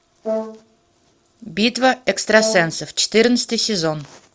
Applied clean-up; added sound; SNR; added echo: none; Brass instrument; 10 dB; none.